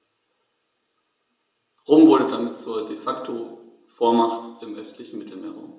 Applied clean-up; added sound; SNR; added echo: none; none; none; reverberation time 0.9 s.